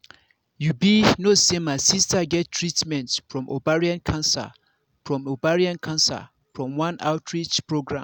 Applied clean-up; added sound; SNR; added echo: none; none; none; none.